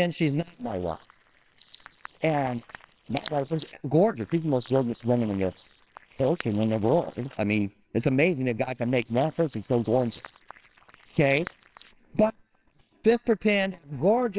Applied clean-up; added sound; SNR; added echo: neural separator model SepFormer WHAMR!.